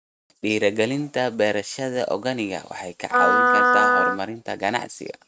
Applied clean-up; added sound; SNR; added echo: neural mask model RNNoise.